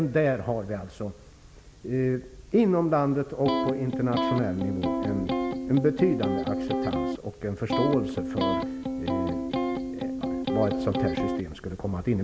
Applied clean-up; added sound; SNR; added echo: none; Electric guitar; 0 dB; none.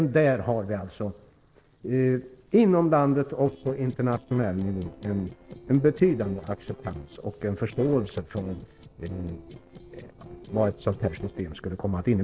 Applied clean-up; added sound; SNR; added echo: neural separator model SepFormer DNS4.